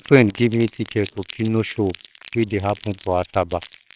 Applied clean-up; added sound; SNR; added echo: neural separator model SepFormer WHAMR!.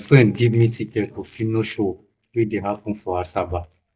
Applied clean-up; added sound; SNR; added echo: neural mask model DeepFilterNet 3.